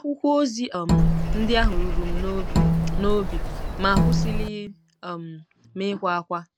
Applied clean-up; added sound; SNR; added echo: none; Bowed string instrument + Bird vocalization, bird call, bird song; -5 dB; none.